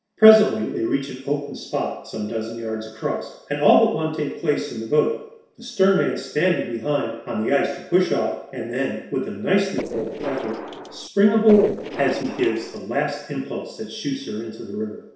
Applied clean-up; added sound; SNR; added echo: neural separator model SepFormer DNS4.